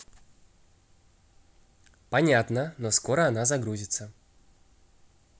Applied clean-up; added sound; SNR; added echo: none; none; none; none.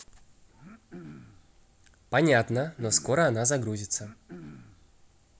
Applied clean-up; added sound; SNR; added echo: none; Cough; 19 dB; none.